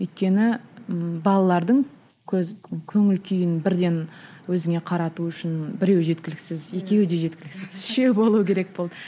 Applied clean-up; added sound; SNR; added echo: neural mask model Resemble Enhance denoiser.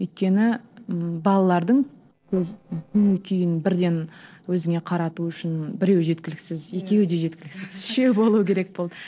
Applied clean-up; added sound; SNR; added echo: neural separator model SepFormer DNS4.